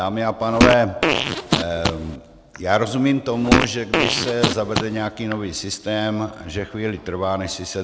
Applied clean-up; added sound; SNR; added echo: none; Fart; -2 dB; none.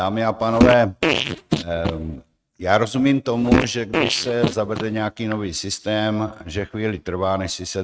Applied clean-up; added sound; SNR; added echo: neural mask model RNNoise.